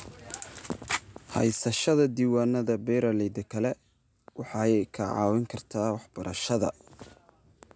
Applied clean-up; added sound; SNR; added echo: none; none; none; none.